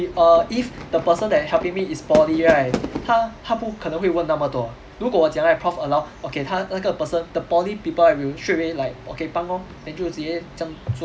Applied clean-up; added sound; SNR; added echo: none; Fireworks; 9 dB; none.